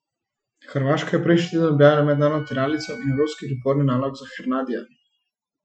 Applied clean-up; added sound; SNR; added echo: classical method Wiener filter.